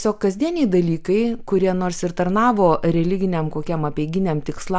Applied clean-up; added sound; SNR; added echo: none; none; none; none.